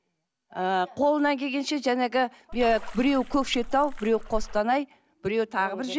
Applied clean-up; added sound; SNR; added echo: none; Splash, splatter; 8 dB; none.